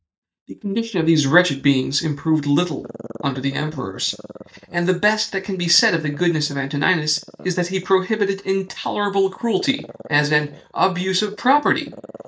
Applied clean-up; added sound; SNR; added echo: neural mask model DeepFilterNet 3.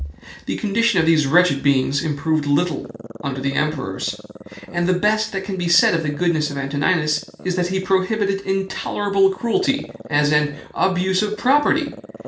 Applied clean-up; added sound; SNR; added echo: none; Growling; 19 dB; reverberation time 0.4 s.